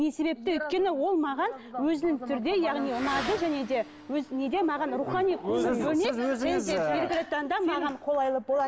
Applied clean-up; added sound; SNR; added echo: none; Motorcycle / Accelerating, revving, vroom; 18 dB; none.